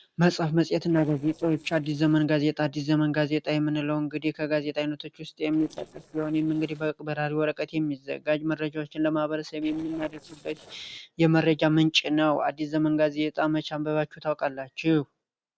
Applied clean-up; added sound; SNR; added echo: neural separator model SepFormer DNS4.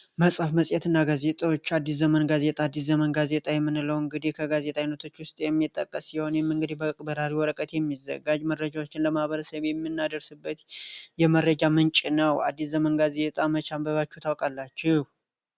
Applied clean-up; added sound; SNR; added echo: none; none; none; none.